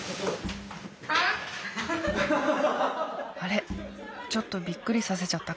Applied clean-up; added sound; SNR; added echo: none; Bowed string instrument; 13 dB; none.